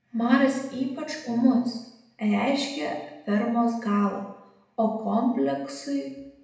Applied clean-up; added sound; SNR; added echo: none; none; none; reverberation time 0.8 s.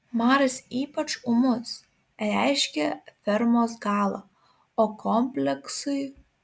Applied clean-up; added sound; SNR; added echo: none; none; none; none.